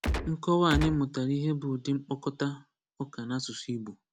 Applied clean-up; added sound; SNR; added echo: none; Gunshot, gunfire; 0 dB; none.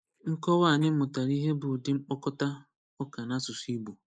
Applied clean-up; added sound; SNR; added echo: neural mask model Resemble Enhance denoiser.